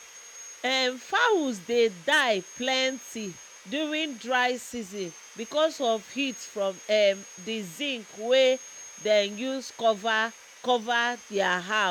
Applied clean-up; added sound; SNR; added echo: none; Sawing; 19 dB; none.